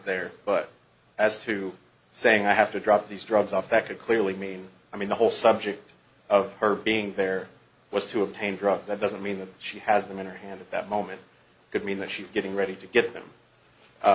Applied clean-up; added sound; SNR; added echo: none; none; none; none.